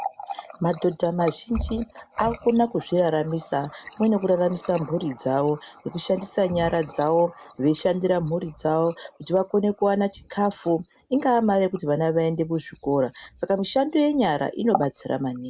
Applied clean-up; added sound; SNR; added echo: none; Water tap, faucet; 16 dB; none.